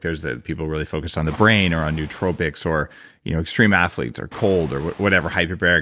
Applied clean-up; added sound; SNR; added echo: none; Waves, surf; 20 dB; none.